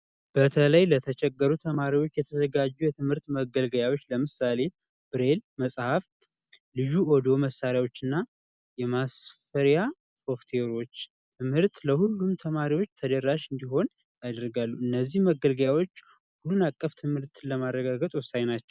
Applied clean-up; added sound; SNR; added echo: none; none; none; none.